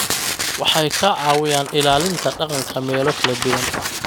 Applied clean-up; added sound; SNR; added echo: none; Tearing; 4 dB; none.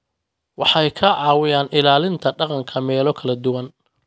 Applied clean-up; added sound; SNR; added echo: none; none; none; none.